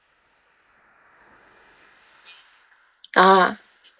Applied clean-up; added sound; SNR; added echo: neural mask model Resemble Enhance denoiser.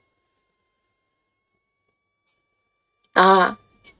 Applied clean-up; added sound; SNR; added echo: neural mask model RNNoise.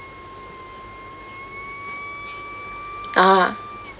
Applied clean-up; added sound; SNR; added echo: none; Wind instrument, woodwind instrument; 11 dB; none.